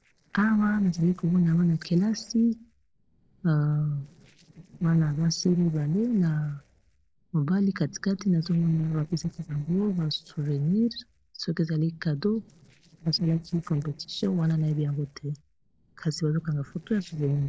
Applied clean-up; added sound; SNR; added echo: neural separator model SepFormer DNS4.